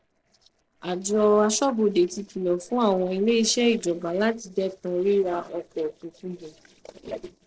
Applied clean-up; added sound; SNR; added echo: neural separator model SepFormer DNS4.